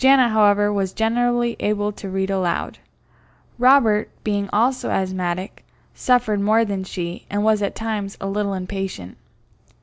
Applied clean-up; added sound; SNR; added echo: none; none; none; none.